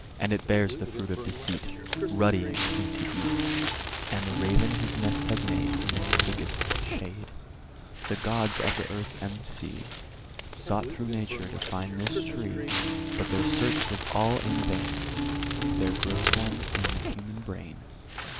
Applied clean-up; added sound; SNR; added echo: none; Crackle; -2 dB; none.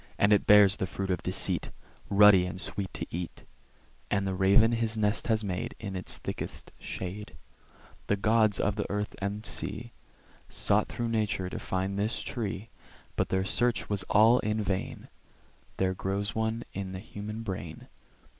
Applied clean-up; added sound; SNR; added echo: none; none; none; none.